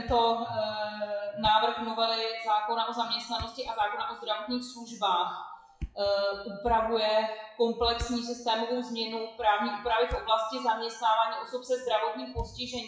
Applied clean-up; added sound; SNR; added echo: classical method WPE with log-MMSE.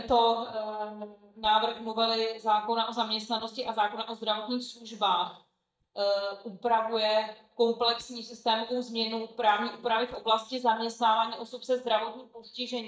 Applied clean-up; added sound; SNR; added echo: neural mask model DeepFilterNet 3.